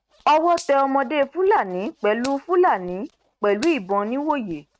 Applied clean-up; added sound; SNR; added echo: neural mask model RNNoise.